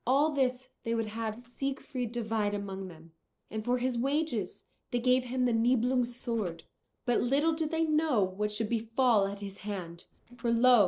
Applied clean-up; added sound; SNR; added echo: neural separator model SepFormer DNS4.